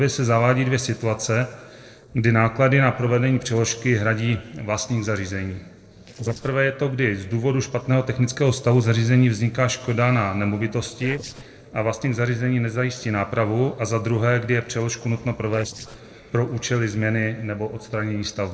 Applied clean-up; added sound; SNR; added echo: neural separator model SepFormer DNS4.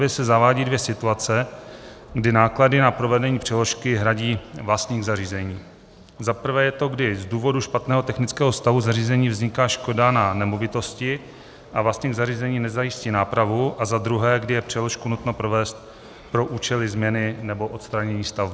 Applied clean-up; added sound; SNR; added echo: none; none; none; none.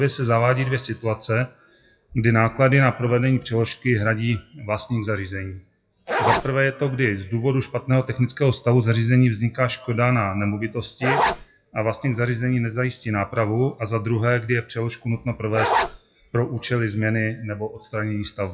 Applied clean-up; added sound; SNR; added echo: classical method WPE with log-MMSE.